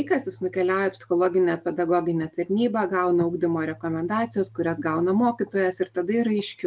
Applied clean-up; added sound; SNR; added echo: none; none; none; none.